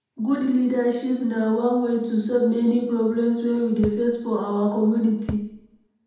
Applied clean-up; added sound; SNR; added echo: none; Thump, thud; 13 dB; reverberation time 0.8 s.